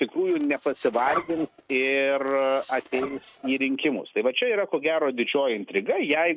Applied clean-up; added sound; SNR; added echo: neural mask model RNNoise.